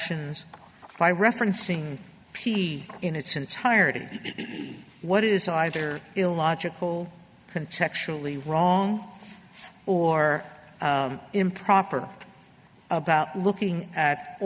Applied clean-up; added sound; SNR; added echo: none; none; none; none.